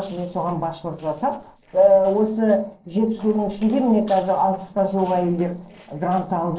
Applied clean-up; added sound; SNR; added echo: neural separator model SepFormer DNS4.